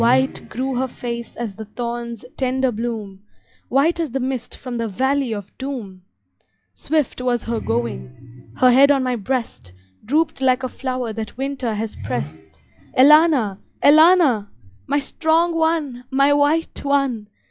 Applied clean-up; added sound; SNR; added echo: classical method log-MMSE.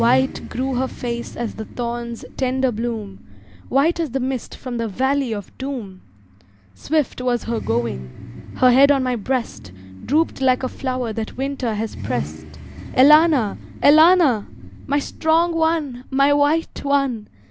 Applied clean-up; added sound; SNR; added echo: none; Idling / Accelerating, revving, vroom / Car; 14 dB; none.